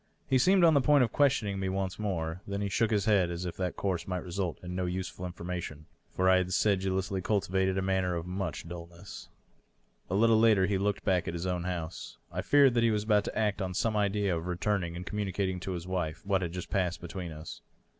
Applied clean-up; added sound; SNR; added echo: none; none; none; none.